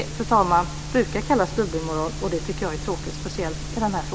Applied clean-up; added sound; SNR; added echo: none; none; none; none.